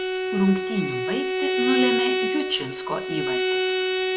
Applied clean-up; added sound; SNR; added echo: none; Bowed string instrument; -3 dB; none.